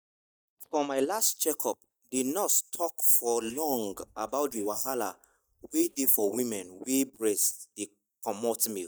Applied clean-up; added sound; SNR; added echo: neural mask model DeepFilterNet 3.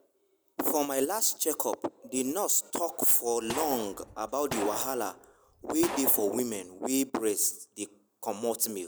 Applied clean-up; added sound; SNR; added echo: none; Gunshot, gunfire; 11 dB; none.